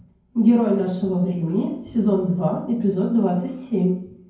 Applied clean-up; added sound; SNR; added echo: none; none; none; reverberation time 0.9 s.